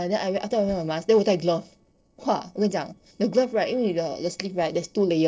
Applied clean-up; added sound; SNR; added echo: neural separator model SepFormer DNS4.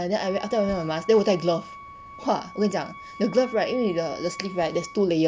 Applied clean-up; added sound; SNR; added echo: none; Wind instrument, woodwind instrument; 17 dB; none.